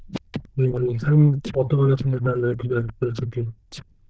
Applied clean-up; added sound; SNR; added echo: neural diffusion model UNIVERSE++.